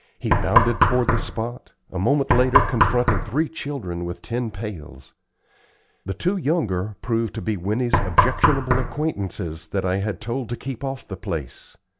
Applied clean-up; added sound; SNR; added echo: none; Knock; -5 dB; none.